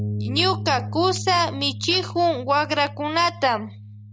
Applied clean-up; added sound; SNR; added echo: none; Bass guitar; 9 dB; none.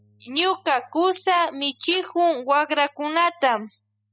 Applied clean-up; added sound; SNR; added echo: classical method spectral subtraction.